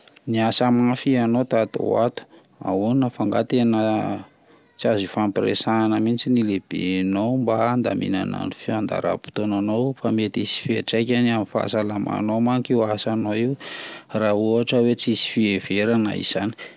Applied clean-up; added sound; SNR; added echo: none; none; none; none.